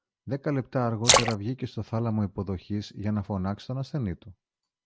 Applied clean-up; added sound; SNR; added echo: none; Splash, splatter; -2 dB; none.